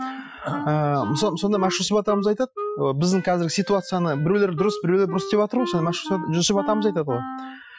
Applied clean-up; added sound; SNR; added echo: classical method Wiener filter.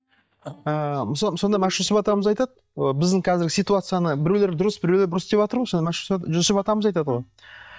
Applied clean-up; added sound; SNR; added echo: neural mask model DeepFilterNet 3.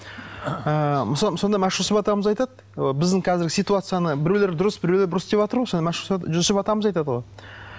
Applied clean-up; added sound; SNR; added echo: none; none; none; none.